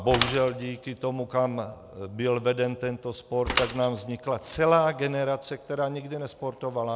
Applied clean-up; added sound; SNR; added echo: none; Mechanisms / Bicycle; 9 dB; none.